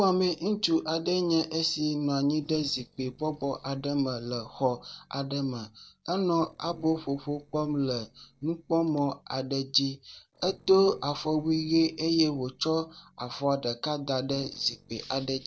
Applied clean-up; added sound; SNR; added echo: neural separator model SepFormer DNS4.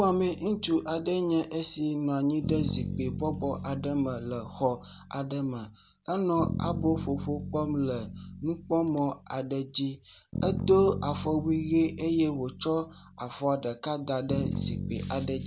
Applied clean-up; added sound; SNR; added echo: none; Bass guitar; 8 dB; none.